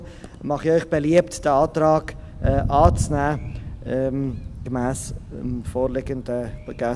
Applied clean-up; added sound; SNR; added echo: none; Thunder; 6 dB; none.